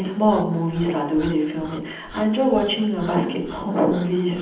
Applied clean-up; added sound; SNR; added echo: none; Breathing; 20 dB; reverberation time 0.8 s.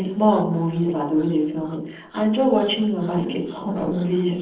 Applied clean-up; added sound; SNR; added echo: neural separator model SepFormer DNS4.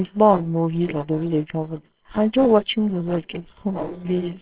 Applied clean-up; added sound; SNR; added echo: neural separator model SepFormer WHAMR!.